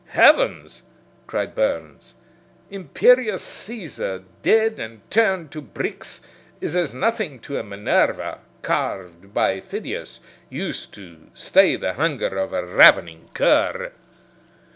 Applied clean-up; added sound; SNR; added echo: none; none; none; none.